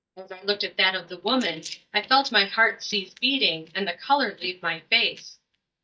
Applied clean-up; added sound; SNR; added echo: neural mask model DeepFilterNet 3.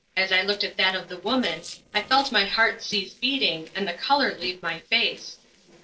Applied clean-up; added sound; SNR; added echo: neural separator model SepFormer DNS4.